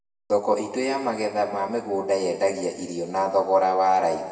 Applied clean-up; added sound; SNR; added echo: none; none; none; reverberation time 1.6 s.